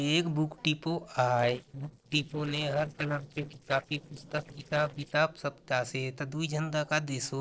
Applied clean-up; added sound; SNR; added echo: neural separator model SepFormer DNS4.